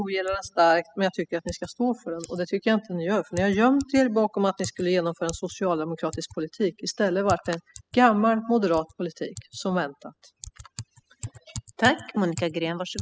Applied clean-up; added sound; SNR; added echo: classical method spectral subtraction.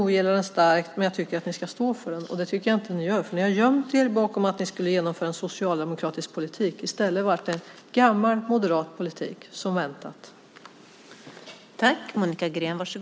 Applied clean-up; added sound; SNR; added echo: none; none; none; none.